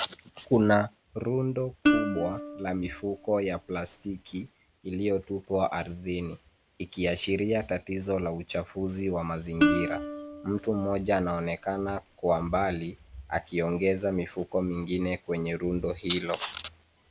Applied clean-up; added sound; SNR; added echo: none; Plucked string instrument; 2 dB; none.